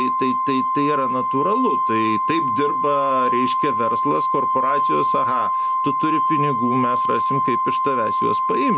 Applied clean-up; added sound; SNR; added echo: none; Organ; -4 dB; none.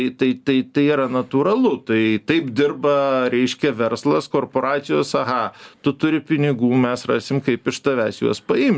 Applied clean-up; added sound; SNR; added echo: none; none; none; none.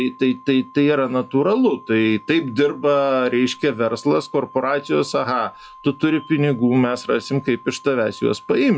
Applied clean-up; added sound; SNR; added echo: classical method log-MMSE.